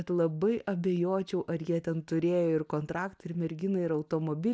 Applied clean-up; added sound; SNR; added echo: none; none; none; none.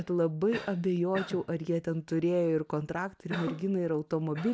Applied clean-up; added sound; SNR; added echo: none; Cough; 15 dB; none.